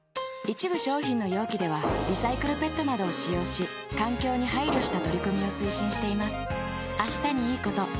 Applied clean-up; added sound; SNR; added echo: none; Fireworks; 6 dB; none.